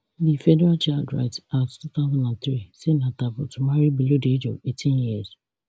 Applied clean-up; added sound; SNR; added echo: none; none; none; none.